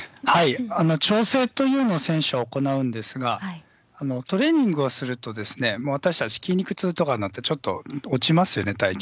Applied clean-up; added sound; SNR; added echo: none; none; none; none.